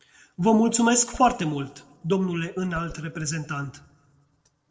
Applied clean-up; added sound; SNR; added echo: neural separator model SepFormer DNS4.